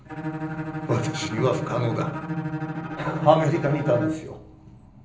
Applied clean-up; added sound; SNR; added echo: none; Bowed string instrument; 4 dB; reverberation time 0.5 s.